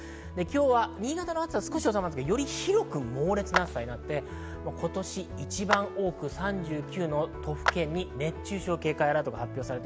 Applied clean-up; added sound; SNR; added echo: none; Clapping; 6 dB; none.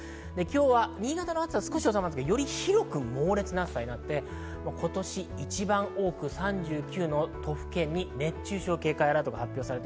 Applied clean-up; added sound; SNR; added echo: none; none; none; none.